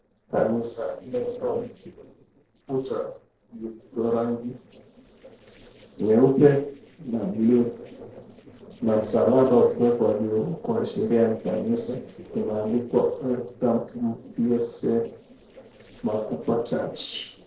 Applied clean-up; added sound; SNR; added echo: neural separator model SepFormer DNS4.